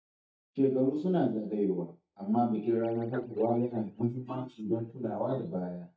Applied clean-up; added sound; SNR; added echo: neural mask model DeepFilterNet 3.